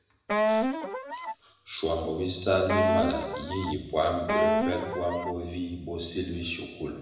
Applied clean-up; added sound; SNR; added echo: none; Wind instrument, woodwind instrument; 1 dB; reverberation time 0.9 s.